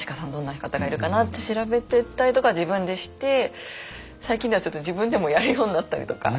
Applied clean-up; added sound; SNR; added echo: none; none; none; none.